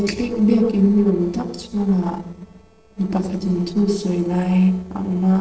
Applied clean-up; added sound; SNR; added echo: neural separator model SepFormer DNS4.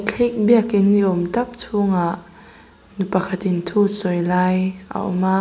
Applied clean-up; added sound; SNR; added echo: none; none; none; none.